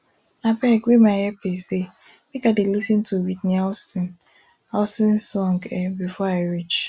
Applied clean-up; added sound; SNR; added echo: none; none; none; none.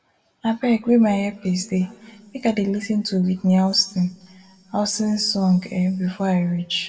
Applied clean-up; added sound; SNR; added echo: none; none; none; reverberation time 1.9 s.